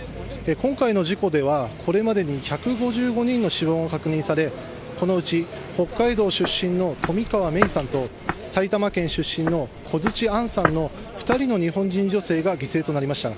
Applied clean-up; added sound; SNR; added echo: none; Walk, footsteps; 7 dB; none.